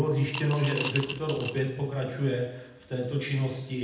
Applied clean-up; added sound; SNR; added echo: none; Coin (dropping) / Glass; 9 dB; reverberation time 0.9 s.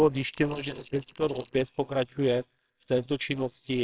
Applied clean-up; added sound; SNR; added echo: neural separator model SepFormer WHAMR!.